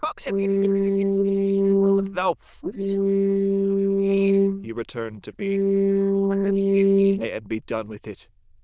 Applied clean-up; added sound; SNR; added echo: neural diffusion model UNIVERSE++.